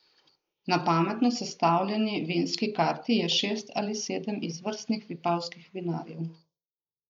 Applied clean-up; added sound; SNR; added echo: neural mask model Resemble Enhance denoiser.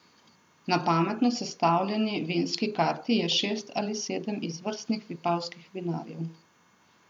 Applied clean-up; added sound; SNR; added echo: none; none; none; none.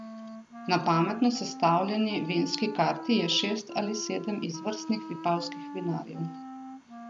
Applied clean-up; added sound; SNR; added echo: none; Wind instrument, woodwind instrument; 12 dB; none.